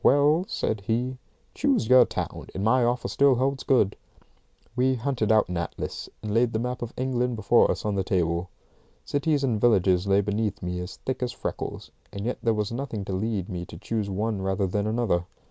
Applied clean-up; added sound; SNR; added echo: none; none; none; none.